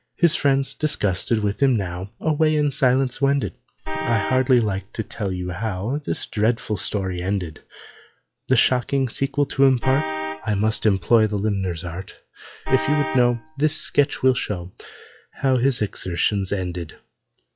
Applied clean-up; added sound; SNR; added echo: classical method log-MMSE.